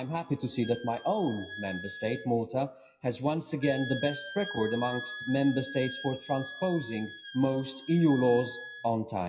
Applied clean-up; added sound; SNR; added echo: classical method WPE with log-MMSE.